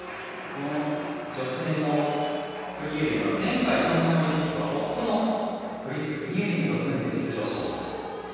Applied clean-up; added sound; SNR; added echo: none; none; none; reverberation time 2.2 s.